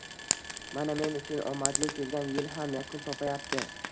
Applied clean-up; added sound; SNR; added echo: none; Frying (food); 2 dB; none.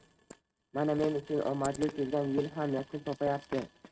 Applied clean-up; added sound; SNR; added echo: neural mask model RNNoise.